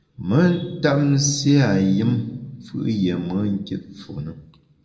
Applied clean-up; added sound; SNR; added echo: none; Keyboard (musical); 15 dB; reverberation time 0.6 s.